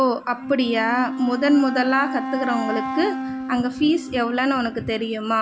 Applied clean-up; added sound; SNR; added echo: none; Wind instrument, woodwind instrument; 8 dB; none.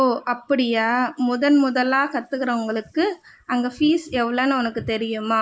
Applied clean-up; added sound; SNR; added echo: neural mask model Resemble Enhance denoiser.